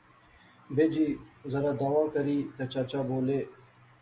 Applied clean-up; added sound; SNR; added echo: none; none; none; none.